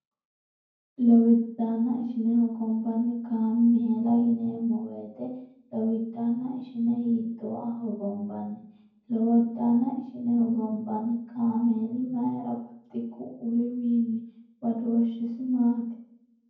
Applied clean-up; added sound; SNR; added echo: none; none; none; reverberation time 0.9 s.